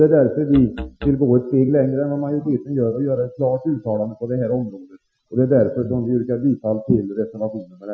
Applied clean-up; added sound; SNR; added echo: classical method Wiener filter.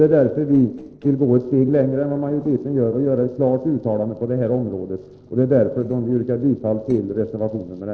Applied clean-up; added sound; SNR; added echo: neural separator model SepFormer DNS4.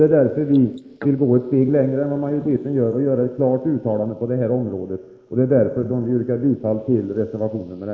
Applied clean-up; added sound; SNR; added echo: neural mask model Resemble Enhance denoiser.